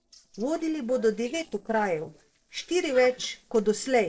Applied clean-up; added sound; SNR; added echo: neural separator model SepFormer DNS4.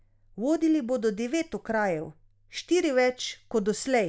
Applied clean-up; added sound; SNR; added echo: none; none; none; none.